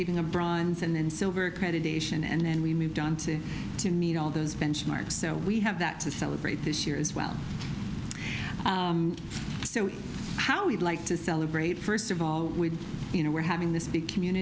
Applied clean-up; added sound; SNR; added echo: none; none; none; none.